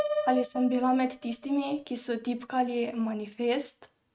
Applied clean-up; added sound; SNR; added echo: neural mask model RNNoise.